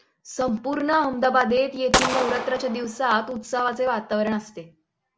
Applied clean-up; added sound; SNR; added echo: none; Gunshot, gunfire; 2 dB; none.